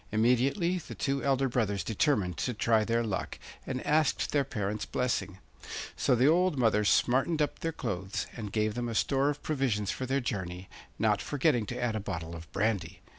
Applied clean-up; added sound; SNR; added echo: none; none; none; none.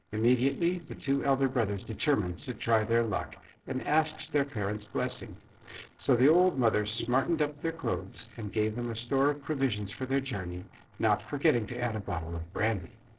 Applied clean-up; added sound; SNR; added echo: neural separator model SepFormer DNS4.